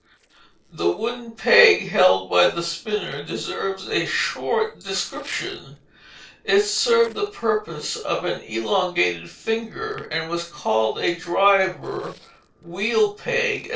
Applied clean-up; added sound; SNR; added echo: neural separator model SepFormer DNS4.